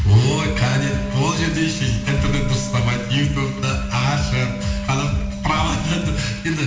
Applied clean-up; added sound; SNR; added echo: none; Wind instrument, woodwind instrument; 9 dB; reverberation time 1.1 s.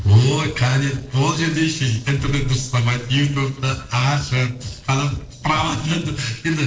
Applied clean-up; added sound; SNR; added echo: neural separator model SepFormer DNS4.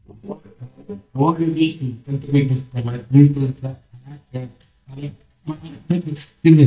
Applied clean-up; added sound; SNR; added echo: neural mask model DeepFilterNet 3.